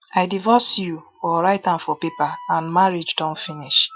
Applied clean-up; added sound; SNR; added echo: classical method Wiener filter.